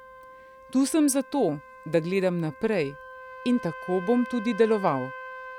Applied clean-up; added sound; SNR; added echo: none; Trumpet; 15 dB; none.